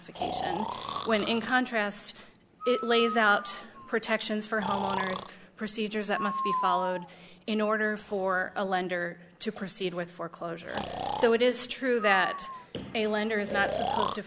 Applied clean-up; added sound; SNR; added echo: none; Breathing; 7 dB; none.